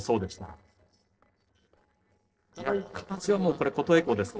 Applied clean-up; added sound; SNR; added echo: neural separator model SepFormer DNS4.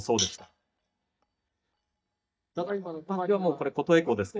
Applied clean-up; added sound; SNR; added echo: neural mask model DeepFilterNet 3.